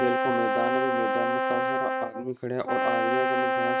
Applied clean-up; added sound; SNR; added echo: neural mask model RNNoise.